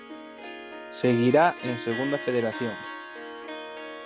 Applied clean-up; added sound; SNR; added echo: none; Harp; 10 dB; none.